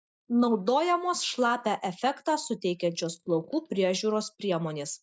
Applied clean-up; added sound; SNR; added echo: neural mask model Resemble Enhance denoiser.